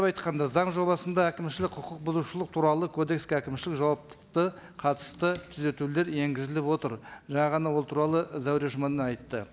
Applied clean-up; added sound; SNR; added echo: none; none; none; none.